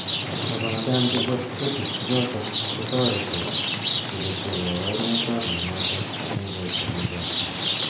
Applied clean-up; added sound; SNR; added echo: none; Rain; -1 dB; reverberation time 0.6 s.